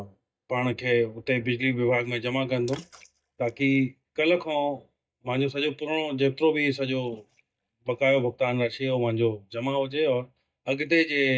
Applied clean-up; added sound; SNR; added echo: neural mask model DeepFilterNet 3.